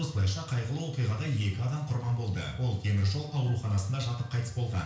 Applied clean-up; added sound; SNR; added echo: none; none; none; reverberation time 0.5 s.